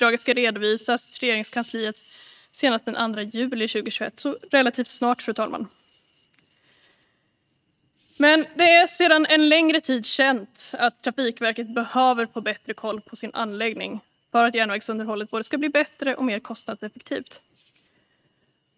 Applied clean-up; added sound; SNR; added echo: neural mask model RNNoise.